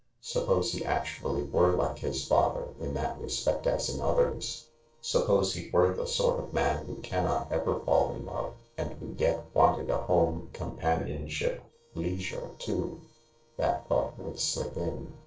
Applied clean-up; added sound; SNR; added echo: neural separator model SepFormer DNS4.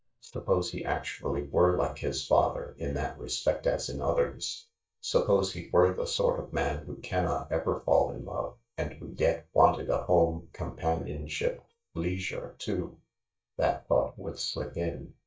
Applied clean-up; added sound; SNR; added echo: neural mask model DeepFilterNet 3.